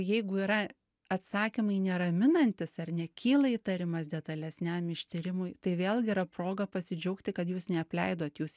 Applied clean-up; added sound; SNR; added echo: none; none; none; none.